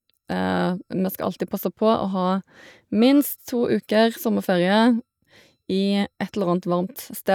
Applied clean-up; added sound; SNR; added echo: neural mask model DeepFilterNet 3.